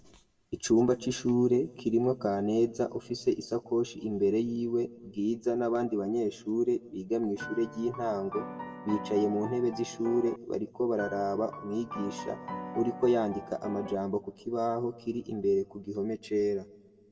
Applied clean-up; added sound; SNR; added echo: none; Piano; 11 dB; reverberation time 1.3 s.